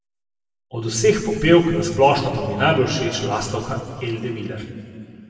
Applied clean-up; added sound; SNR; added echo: none; none; none; reverberation time 2.0 s.